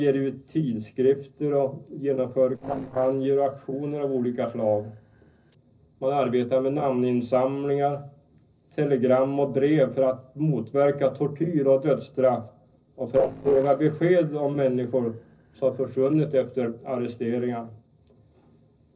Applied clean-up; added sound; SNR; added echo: neural separator model SepFormer DNS4.